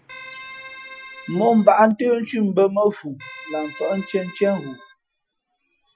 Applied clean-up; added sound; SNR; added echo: classical method Wiener filter.